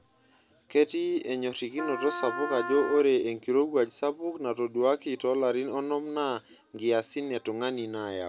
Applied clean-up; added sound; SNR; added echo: none; Wind instrument, woodwind instrument; 8 dB; none.